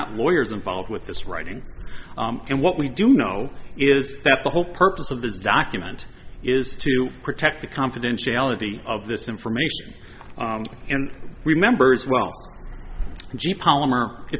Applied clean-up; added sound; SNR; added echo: none; none; none; none.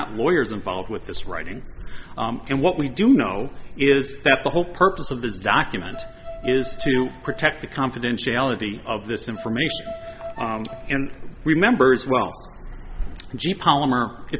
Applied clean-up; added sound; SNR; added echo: none; Bowed string instrument; 15 dB; none.